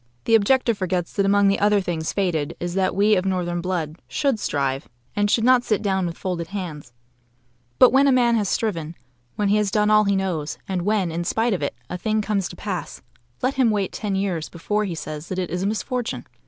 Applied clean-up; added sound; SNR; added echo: none; none; none; none.